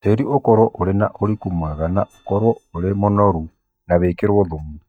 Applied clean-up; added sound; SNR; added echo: neural mask model DeepFilterNet 3.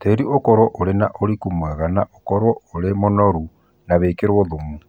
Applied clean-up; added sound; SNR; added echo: none; none; none; none.